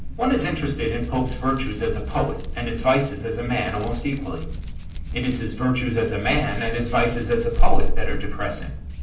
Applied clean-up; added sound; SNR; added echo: none; Hands; -2 dB; reverberation time 0.6 s.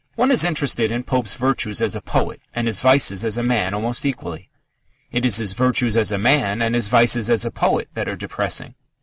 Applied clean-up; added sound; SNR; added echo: none; none; none; none.